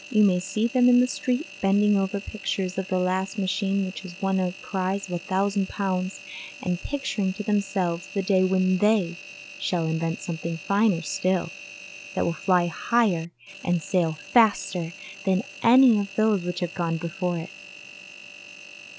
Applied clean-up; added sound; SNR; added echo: none; Engine; 18 dB; none.